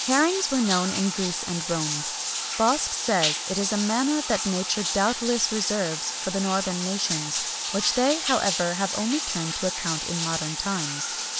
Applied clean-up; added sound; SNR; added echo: none; Bathtub (filling or washing); 3 dB; none.